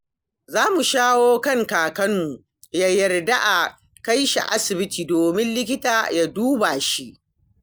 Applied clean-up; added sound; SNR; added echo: none; none; none; none.